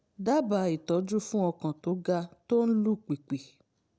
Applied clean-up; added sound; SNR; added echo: none; none; none; none.